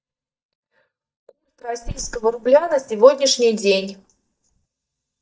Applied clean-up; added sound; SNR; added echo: neural mask model DeepFilterNet 3.